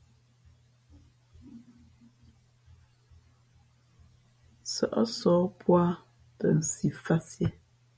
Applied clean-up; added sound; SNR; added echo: none; none; none; none.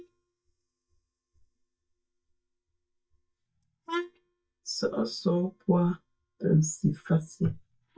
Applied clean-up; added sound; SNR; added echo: neural mask model DeepFilterNet 3.